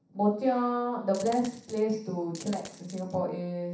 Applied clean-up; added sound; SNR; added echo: none; Coin (dropping); 18 dB; reverberation time 0.7 s.